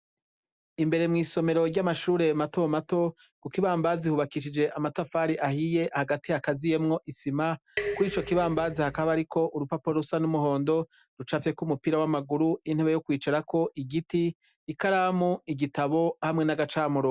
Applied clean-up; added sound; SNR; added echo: none; Dishes, pots, and pans; 7 dB; none.